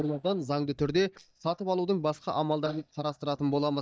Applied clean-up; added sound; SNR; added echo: neural mask model DeepFilterNet 3.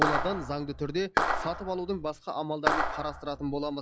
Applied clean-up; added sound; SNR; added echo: classical method log-MMSE.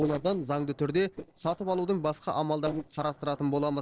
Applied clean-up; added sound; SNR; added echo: neural separator model SepFormer DNS4.